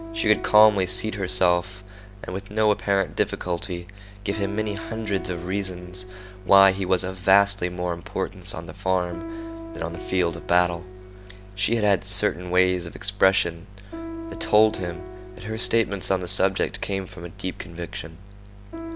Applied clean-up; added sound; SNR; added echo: none; Piano; 15 dB; none.